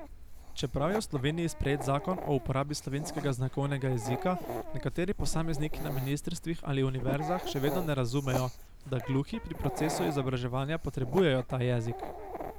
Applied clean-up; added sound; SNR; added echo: none; Dog; 6 dB; none.